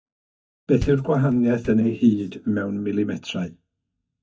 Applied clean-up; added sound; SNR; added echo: neural mask model DeepFilterNet 3.